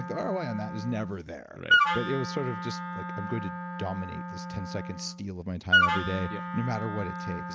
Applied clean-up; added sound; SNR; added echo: none; Wind instrument, woodwind instrument; -3 dB; none.